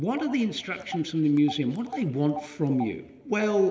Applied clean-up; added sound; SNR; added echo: none; Telephone; 15 dB; reverberation time 1.4 s.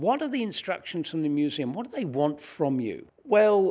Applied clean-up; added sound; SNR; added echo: none; none; none; none.